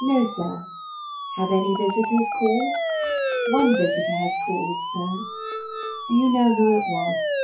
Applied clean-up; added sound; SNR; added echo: classical method WPE with log-MMSE.